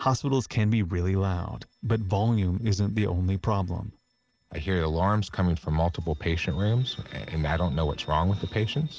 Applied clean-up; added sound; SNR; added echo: neural separator model SepFormer DNS4.